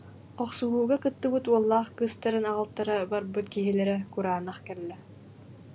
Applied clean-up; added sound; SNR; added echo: none; Cricket; 2 dB; none.